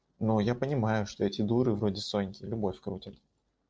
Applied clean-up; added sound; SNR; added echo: neural separator model SepFormer DNS4.